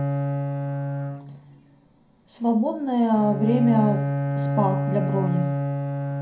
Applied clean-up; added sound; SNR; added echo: none; Bowed string instrument; 1 dB; reverberation time 0.4 s.